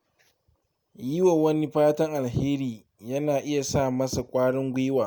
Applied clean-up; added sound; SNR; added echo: none; none; none; none.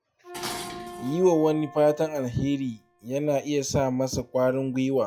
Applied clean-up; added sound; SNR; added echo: classical method log-MMSE.